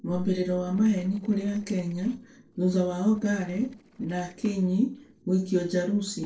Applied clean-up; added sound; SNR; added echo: neural separator model SepFormer DNS4.